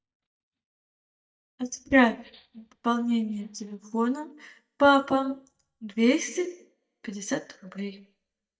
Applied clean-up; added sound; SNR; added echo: neural mask model DeepFilterNet 3.